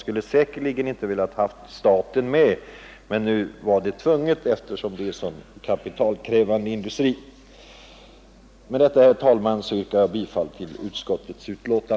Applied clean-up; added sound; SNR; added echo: none; none; none; none.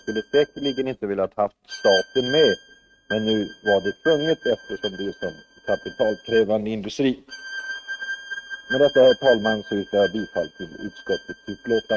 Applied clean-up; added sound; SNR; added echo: neural mask model RNNoise.